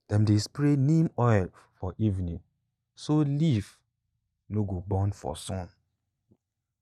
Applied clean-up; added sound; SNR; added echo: neural mask model DeepFilterNet 3.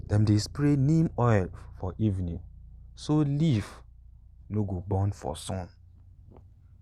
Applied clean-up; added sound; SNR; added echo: none; Bass guitar; 18 dB; none.